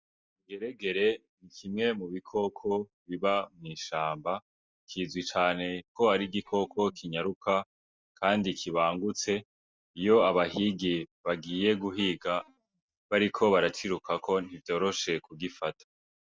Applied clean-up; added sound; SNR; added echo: neural mask model DeepFilterNet 3.